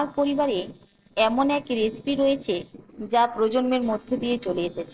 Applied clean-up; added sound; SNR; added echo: neural separator model SepFormer DNS4.